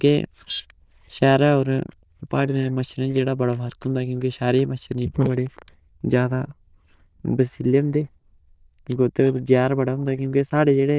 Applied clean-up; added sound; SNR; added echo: neural diffusion model UNIVERSE++.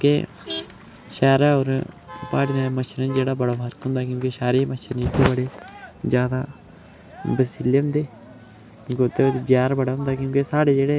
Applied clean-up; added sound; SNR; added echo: none; Motor vehicle (road); 19 dB; none.